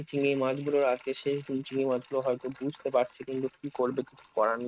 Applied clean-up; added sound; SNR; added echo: neural mask model RNNoise.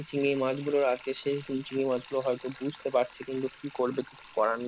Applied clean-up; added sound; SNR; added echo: none; Sink (filling or washing); 19 dB; none.